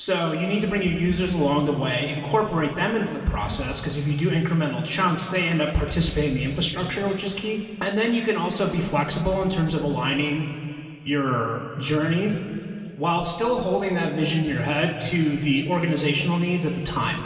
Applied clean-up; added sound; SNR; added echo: none; none; none; reverberation time 2.5 s.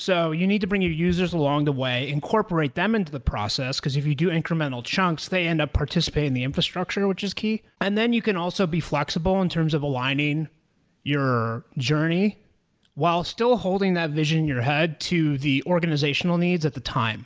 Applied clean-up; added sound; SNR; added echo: none; none; none; none.